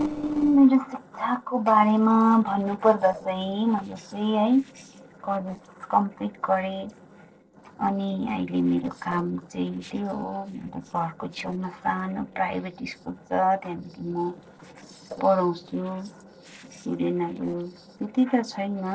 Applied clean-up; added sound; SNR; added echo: neural separator model SepFormer DNS4.